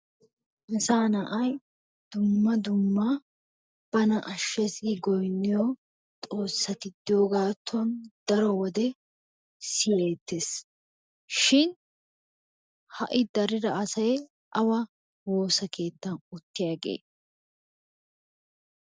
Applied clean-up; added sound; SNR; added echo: none; none; none; none.